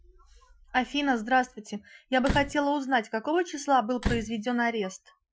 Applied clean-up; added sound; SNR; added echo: classical method Wiener filter.